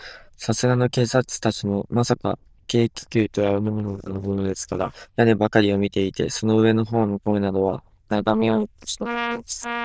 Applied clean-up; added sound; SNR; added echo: neural diffusion model UNIVERSE++.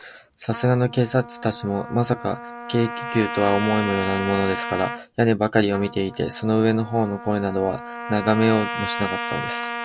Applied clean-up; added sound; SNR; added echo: none; Trumpet; 9 dB; none.